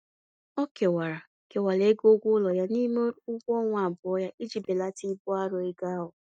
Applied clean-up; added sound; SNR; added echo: neural mask model DeepFilterNet 3.